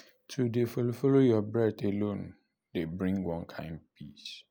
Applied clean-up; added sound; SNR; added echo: none; none; none; none.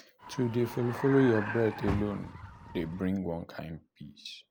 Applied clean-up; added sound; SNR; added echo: none; Vehicle; 9 dB; none.